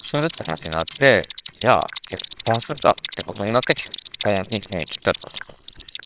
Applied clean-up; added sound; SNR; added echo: neural separator model SepFormer WHAMR!.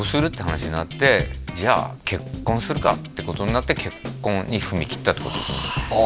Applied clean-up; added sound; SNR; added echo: none; none; none; none.